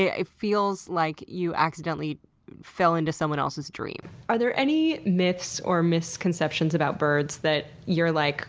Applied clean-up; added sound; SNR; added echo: none; none; none; none.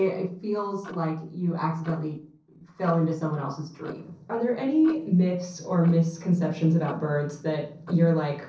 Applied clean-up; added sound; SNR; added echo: neural separator model SepFormer DNS4.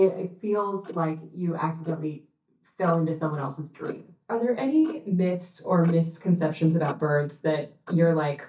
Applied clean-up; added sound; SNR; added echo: neural mask model DeepFilterNet 3.